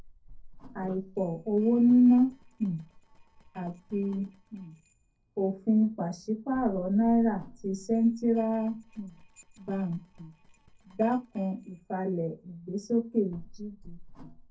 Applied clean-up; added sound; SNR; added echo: neural separator model SepFormer DNS4.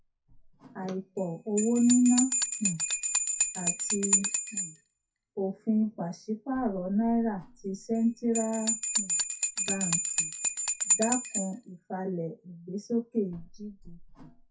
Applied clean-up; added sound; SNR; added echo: classical method WPE with log-MMSE.